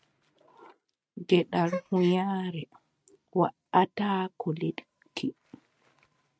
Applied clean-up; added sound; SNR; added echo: neural mask model RNNoise.